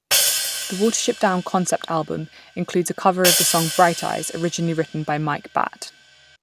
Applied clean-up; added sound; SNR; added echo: none; Hi-hat; 4 dB; none.